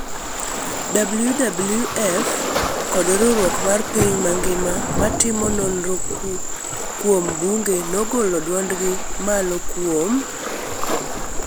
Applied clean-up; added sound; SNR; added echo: none; Waves, surf; 3 dB; none.